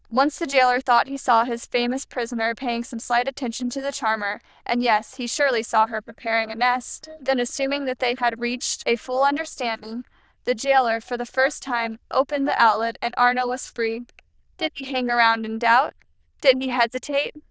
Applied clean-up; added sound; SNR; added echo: neural diffusion model UNIVERSE++.